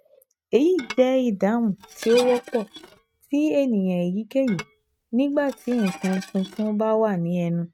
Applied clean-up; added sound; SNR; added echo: neural mask model RNNoise.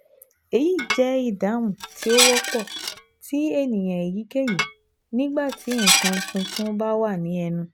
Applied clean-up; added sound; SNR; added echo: none; Dishes, pots, and pans; 2 dB; none.